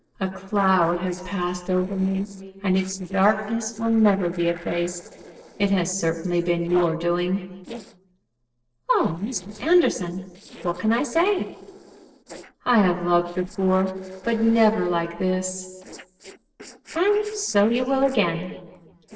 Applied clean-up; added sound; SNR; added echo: neural separator model SepFormer DNS4.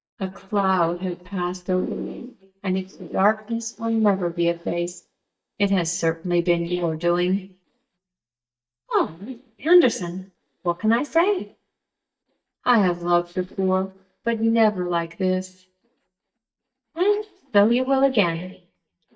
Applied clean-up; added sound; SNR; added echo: neural mask model DeepFilterNet 3.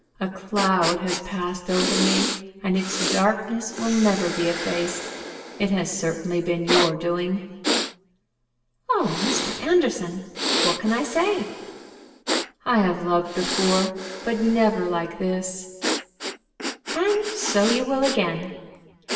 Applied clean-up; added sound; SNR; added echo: none; Breathing; 5 dB; reverberation time 1.4 s.